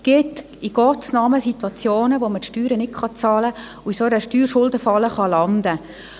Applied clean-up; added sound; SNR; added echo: none; none; none; none.